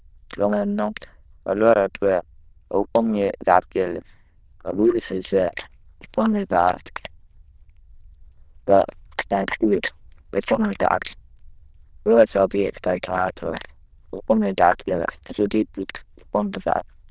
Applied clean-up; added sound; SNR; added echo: neural diffusion model UNIVERSE++.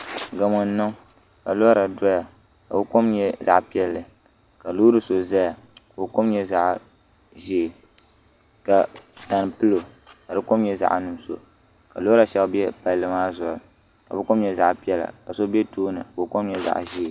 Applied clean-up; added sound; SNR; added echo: none; none; none; none.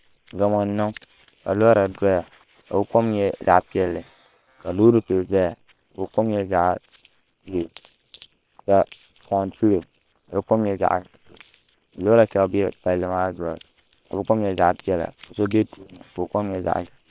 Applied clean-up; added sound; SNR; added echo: neural separator model SepFormer WHAM!.